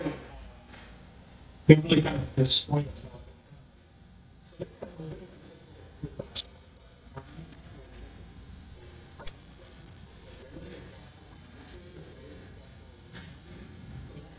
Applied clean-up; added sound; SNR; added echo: neural mask model DeepFilterNet 3.